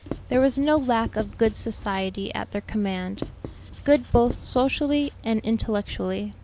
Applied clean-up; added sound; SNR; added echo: none; Writing; 13 dB; none.